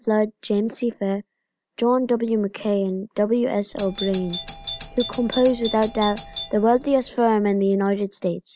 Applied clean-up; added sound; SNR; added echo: none; Doorbell; 7 dB; none.